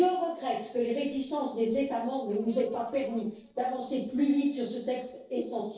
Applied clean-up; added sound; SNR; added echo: neural separator model SepFormer DNS4.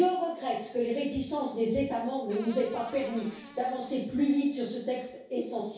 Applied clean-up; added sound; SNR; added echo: none; Cupboard open or close / Door; 18 dB; reverberation time 0.6 s.